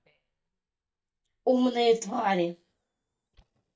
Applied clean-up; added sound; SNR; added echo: neural mask model DeepFilterNet 3.